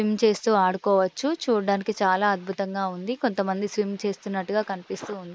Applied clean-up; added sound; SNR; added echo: neural mask model Resemble Enhance denoiser.